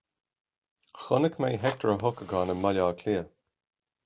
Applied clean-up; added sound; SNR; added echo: none; Fire; 15 dB; none.